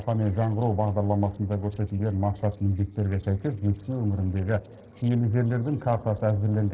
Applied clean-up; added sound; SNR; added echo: neural separator model SepFormer DNS4.